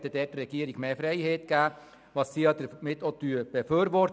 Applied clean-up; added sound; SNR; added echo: none; none; none; none.